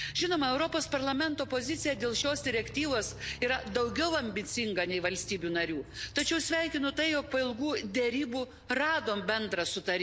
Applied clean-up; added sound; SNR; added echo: none; Motorcycle + Tambourine; 17 dB; none.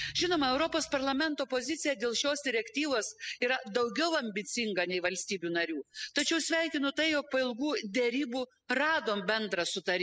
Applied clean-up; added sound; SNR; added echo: classical method spectral subtraction.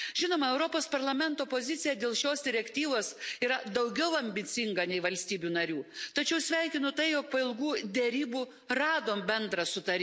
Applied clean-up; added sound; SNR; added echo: none; none; none; none.